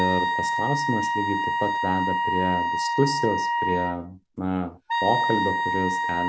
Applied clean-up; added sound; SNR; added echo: none; Wind instrument, woodwind instrument; -3 dB; none.